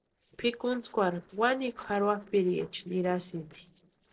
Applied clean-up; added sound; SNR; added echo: neural separator model SepFormer DNS4.